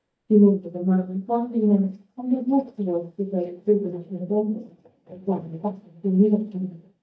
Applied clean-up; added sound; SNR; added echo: neural mask model DeepFilterNet 3.